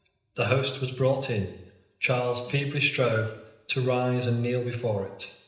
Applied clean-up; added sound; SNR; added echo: none; Bell; 19 dB; reverberation time 0.9 s.